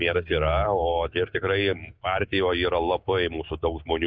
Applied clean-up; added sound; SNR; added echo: neural mask model DeepFilterNet 3.